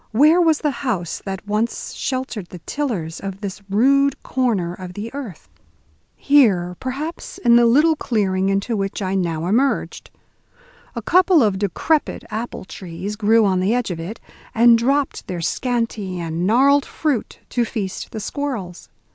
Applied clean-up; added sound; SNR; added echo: none; none; none; none.